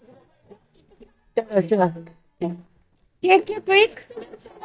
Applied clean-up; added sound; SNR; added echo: neural mask model DeepFilterNet 3.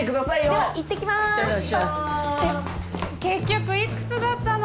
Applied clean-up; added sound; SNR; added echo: none; none; none; none.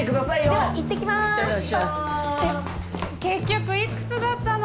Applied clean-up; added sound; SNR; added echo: none; Drum; 10 dB; none.